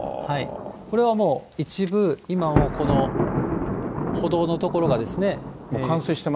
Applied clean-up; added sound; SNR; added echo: none; Thunder; 4 dB; none.